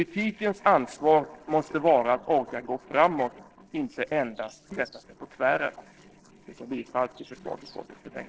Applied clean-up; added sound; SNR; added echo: neural separator model SepFormer DNS4.